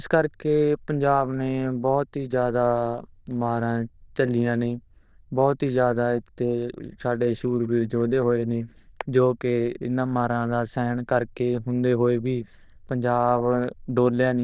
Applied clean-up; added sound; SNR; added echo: neural diffusion model UNIVERSE++.